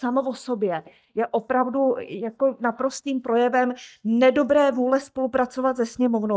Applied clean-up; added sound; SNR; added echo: neural mask model DeepFilterNet 3.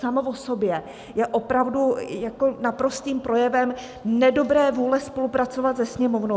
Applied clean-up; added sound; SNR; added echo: none; none; none; none.